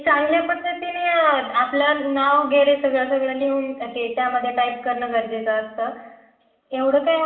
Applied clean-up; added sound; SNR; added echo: none; none; none; reverberation time 1.0 s.